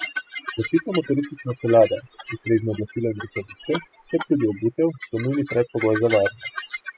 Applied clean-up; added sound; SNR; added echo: classical method spectral subtraction.